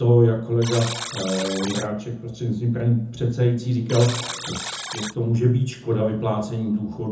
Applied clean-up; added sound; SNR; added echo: none; Alarm; 13 dB; reverberation time 0.5 s.